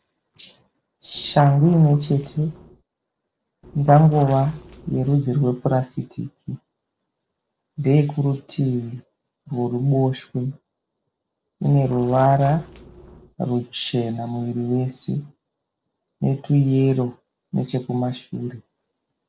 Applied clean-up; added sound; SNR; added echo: neural separator model SepFormer DNS4.